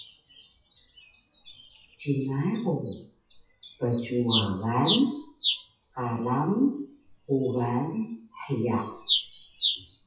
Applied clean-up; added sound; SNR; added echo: classical method WPE with log-MMSE.